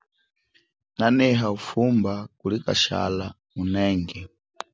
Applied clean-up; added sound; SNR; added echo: none; none; none; none.